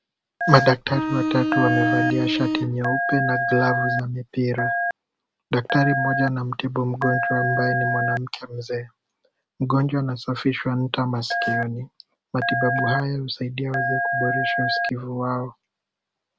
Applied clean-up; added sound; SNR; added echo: none; Telephone + Bowed string instrument; 0 dB; none.